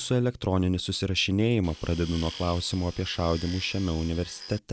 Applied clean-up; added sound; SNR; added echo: none; Tools; 16 dB; none.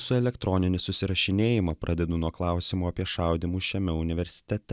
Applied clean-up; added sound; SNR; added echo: none; none; none; none.